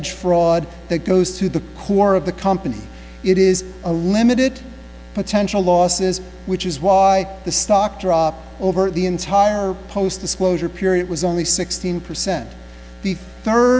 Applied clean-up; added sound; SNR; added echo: none; none; none; none.